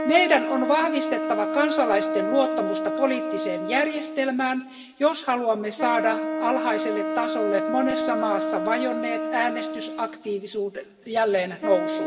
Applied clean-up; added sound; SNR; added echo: none; Wind instrument, woodwind instrument; 3 dB; reverberation time 1.8 s.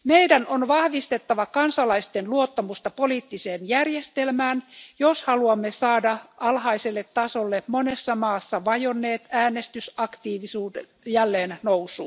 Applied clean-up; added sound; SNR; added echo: none; none; none; none.